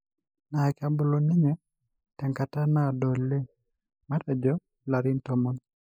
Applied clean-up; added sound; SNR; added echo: neural mask model Resemble Enhance denoiser.